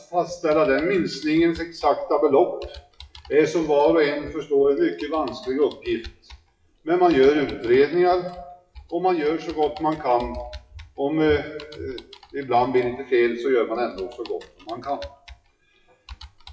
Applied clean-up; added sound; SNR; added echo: classical method WPE with log-MMSE.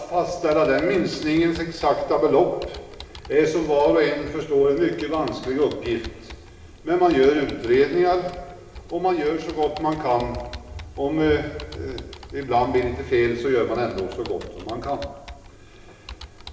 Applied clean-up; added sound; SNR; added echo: none; Computer keyboard; 19 dB; reverberation time 1.1 s.